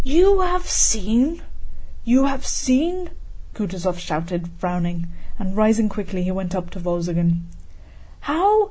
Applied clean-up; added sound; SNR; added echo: none; none; none; none.